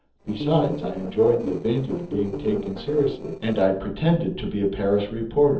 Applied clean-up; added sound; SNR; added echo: neural separator model SepFormer DNS4.